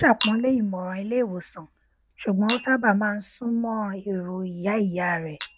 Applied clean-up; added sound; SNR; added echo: none; Chink, clink; 14 dB; none.